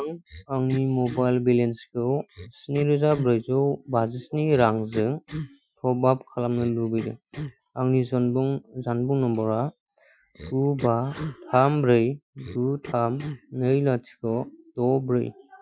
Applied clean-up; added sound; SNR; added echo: classical method Wiener filter.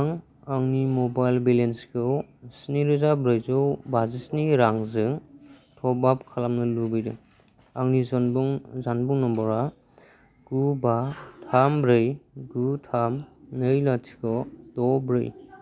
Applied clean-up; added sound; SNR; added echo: none; none; none; none.